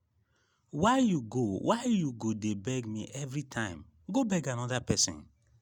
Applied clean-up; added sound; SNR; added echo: none; none; none; none.